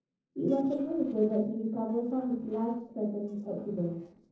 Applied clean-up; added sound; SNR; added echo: neural separator model SepFormer DNS4.